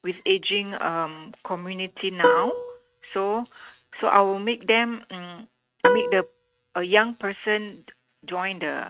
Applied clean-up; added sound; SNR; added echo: neural mask model RNNoise.